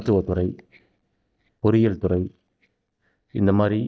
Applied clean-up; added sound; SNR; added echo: neural mask model DeepFilterNet 3.